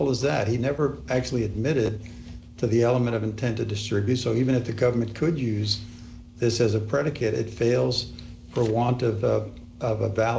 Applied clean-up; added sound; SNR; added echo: none; none; none; none.